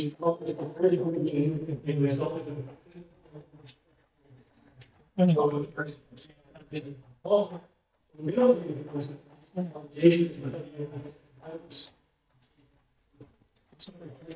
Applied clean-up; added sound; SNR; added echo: neural mask model DeepFilterNet 3.